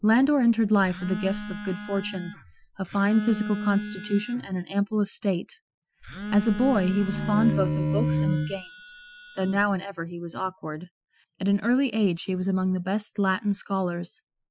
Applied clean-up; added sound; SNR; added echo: classical method Wiener filter.